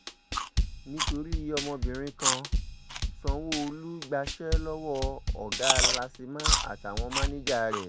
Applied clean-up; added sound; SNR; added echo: none; Drum kit + Chewing, mastication; -4 dB; none.